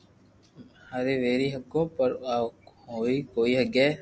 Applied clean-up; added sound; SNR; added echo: none; none; none; none.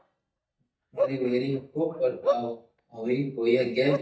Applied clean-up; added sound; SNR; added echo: neural mask model DeepFilterNet 3.